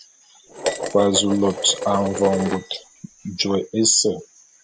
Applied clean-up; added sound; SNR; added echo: none; Dishes, pots, and pans; 7 dB; none.